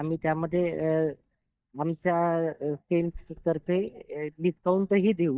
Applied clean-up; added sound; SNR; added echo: neural mask model DeepFilterNet 3.